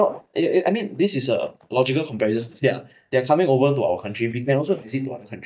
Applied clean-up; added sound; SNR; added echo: neural mask model DeepFilterNet 3.